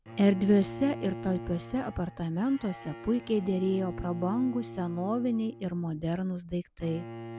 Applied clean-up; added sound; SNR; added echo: none; Bowed string instrument; 13 dB; none.